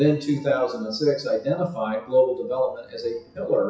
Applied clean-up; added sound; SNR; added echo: classical method WPE with log-MMSE.